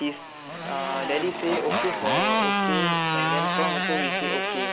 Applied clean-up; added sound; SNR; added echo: none; Motorcycle; -4 dB; none.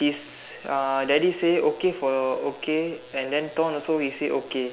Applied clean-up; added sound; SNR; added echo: none; none; none; none.